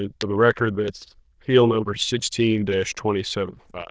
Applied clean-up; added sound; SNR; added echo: neural diffusion model UNIVERSE++.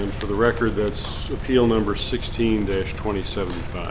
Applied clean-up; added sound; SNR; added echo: none; Engine; 7 dB; none.